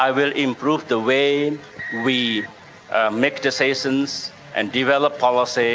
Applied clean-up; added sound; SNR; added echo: none; none; none; none.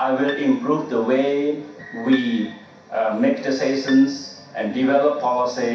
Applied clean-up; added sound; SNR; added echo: none; Piano; 19 dB; reverberation time 0.6 s.